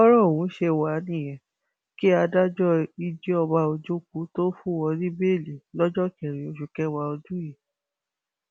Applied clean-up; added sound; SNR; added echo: none; none; none; none.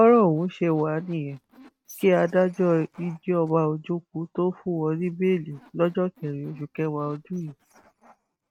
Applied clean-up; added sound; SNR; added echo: neural mask model RNNoise.